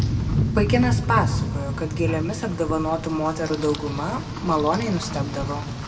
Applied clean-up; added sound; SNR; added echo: none; Rain; 1 dB; reverberation time 1.9 s.